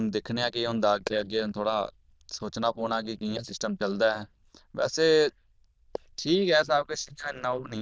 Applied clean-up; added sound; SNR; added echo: neural diffusion model UNIVERSE++.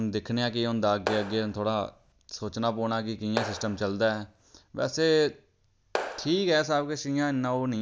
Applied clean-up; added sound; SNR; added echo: none; Clapping; 9 dB; none.